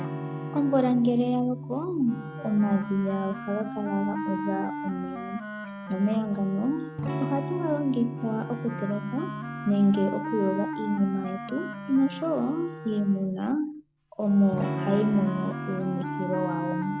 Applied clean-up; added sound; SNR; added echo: none; Electric guitar / Strum + Wind instrument, woodwind instrument; 7 dB; none.